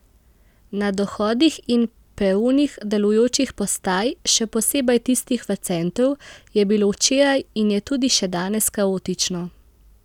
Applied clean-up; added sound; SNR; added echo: none; none; none; none.